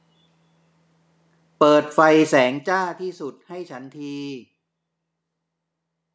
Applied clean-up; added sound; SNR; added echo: none; none; none; none.